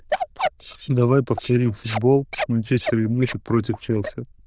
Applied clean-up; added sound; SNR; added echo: neural diffusion model UNIVERSE++.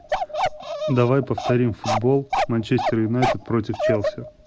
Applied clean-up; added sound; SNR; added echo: none; Bark; 3 dB; none.